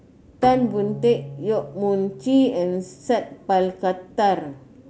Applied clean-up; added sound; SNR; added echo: none; Bowed string instrument; 17 dB; none.